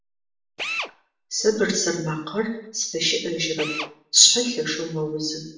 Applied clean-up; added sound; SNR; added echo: none; Drill; 14 dB; reverberation time 0.6 s.